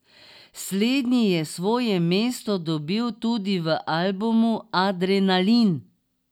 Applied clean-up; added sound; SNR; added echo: none; none; none; none.